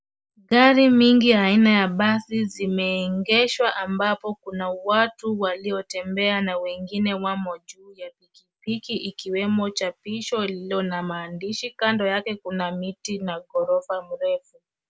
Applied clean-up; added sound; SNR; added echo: none; none; none; none.